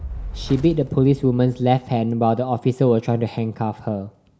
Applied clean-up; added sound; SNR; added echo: none; Fire; 17 dB; none.